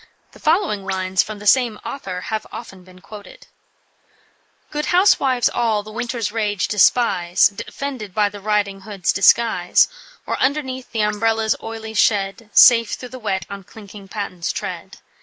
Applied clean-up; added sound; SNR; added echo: neural mask model Resemble Enhance denoiser.